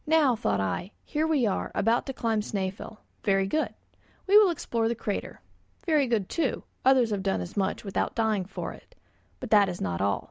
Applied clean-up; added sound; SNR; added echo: none; none; none; none.